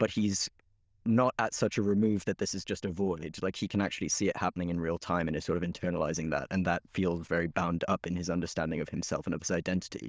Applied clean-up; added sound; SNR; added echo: neural diffusion model UNIVERSE++.